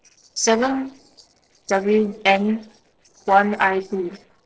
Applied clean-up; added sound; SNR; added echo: neural separator model SepFormer DNS4.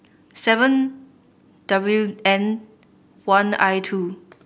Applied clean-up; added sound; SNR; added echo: none; none; none; none.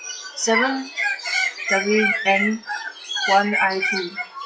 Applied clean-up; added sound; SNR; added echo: classical method WPE with log-MMSE.